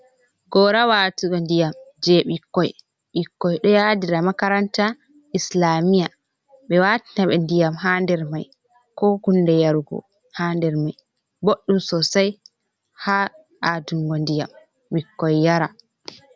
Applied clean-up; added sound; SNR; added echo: none; none; none; none.